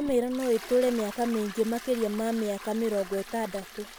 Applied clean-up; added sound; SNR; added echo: none; Toilet flush; 15 dB; none.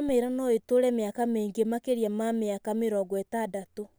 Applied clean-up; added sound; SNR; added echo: none; none; none; none.